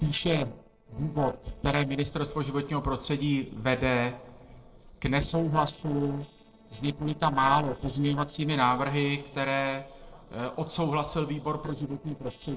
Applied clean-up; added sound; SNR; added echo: neural separator model SepFormer DNS4.